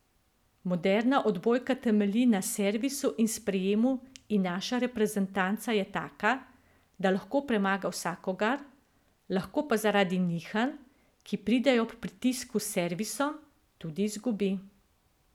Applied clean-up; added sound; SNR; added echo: none; none; none; none.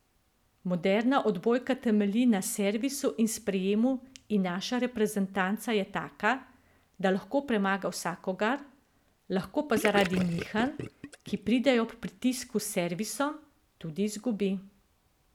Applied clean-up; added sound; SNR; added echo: none; Gurgling / Liquid; 8 dB; none.